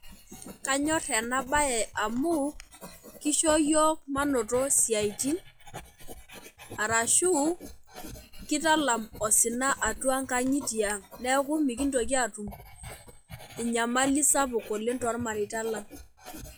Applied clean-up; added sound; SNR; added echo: classical method log-MMSE.